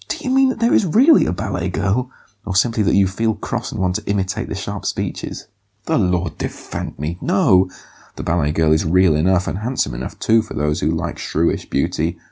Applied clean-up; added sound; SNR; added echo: none; none; none; none.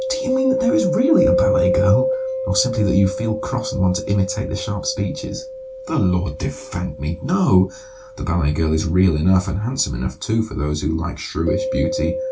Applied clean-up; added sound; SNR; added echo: none; Mallet percussion; 5 dB; reverberation time 0.2 s.